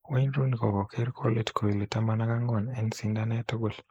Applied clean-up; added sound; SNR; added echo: neural mask model Resemble Enhance denoiser.